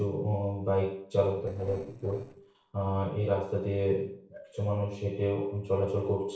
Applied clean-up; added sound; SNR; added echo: neural separator model SepFormer DNS4.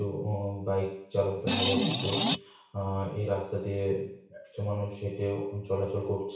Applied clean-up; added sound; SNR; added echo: none; Screech; -4 dB; reverberation time 0.6 s.